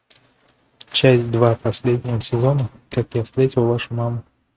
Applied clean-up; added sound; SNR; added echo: neural mask model RNNoise.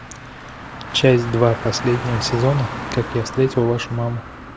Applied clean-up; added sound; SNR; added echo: none; Car; 10 dB; none.